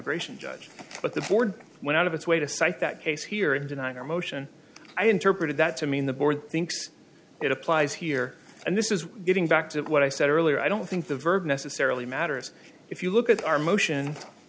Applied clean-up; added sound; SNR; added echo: none; none; none; none.